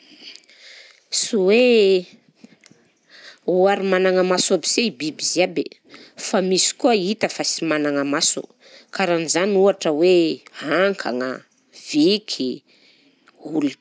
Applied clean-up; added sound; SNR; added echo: none; none; none; none.